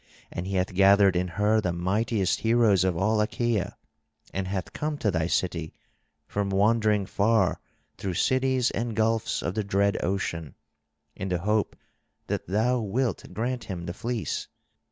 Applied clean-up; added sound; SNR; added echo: none; none; none; none.